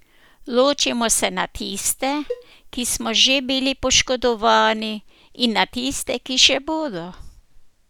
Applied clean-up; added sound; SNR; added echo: neural mask model DeepFilterNet 3.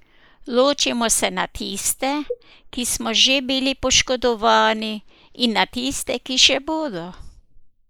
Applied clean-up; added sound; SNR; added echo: neural mask model Resemble Enhance denoiser.